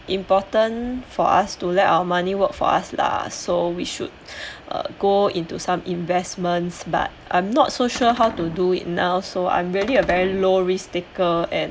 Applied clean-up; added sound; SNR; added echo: none; Cupboard open or close; 13 dB; none.